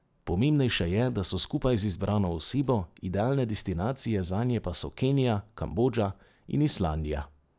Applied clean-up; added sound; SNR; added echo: none; none; none; none.